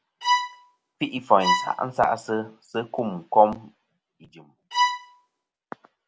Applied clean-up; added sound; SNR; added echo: none; Bowed string instrument; 0 dB; none.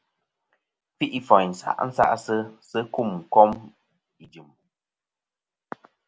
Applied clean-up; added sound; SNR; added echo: none; none; none; none.